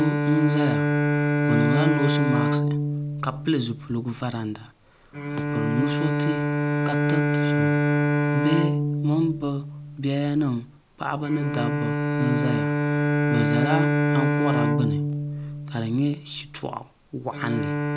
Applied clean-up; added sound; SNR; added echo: none; Bowed string instrument; -4 dB; none.